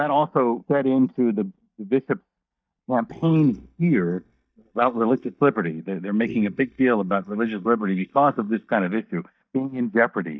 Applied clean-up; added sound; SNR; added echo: neural mask model DeepFilterNet 3.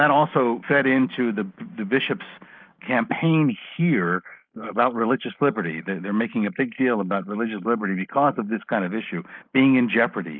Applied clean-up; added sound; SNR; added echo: neural mask model Resemble Enhance denoiser.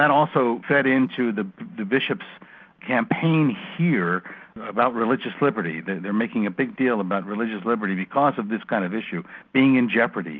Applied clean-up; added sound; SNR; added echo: none; none; none; none.